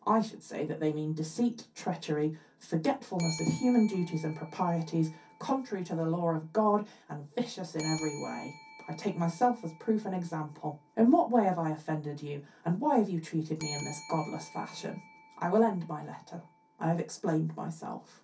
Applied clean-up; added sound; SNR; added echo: none; Bell; 17 dB; reverberation time 0.3 s.